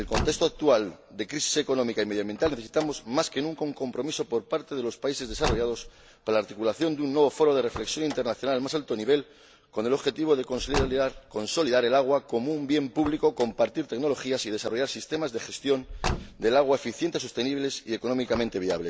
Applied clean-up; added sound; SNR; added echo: none; Car; 13 dB; none.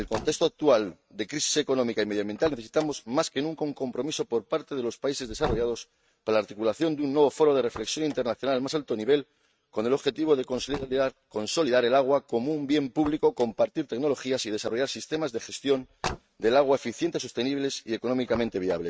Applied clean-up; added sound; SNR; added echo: neural mask model RNNoise.